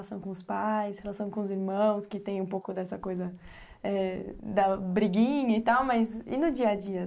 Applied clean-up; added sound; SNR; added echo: neural mask model Resemble Enhance denoiser.